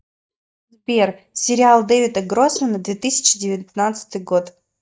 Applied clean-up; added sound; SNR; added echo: neural mask model DeepFilterNet 3.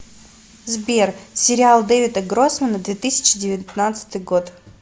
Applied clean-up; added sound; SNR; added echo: none; none; none; none.